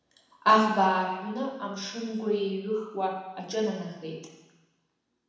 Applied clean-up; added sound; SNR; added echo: none; none; none; reverberation time 1.0 s.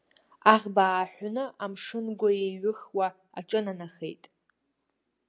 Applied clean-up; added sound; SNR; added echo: none; none; none; none.